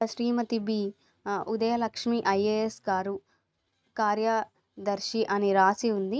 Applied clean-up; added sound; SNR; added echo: neural mask model RNNoise.